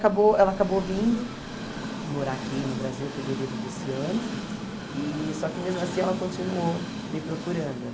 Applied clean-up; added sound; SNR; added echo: none; Train; 6 dB; none.